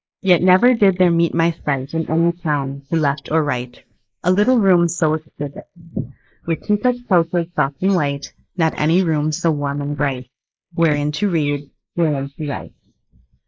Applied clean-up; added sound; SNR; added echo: neural mask model Resemble Enhance denoiser.